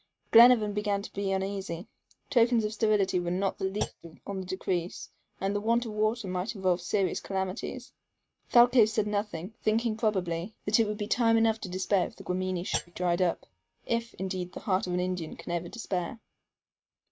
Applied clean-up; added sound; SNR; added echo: neural mask model RNNoise.